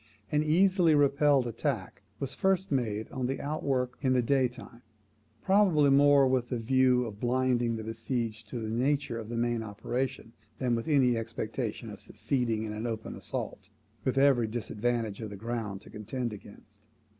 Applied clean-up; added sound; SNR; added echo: none; none; none; none.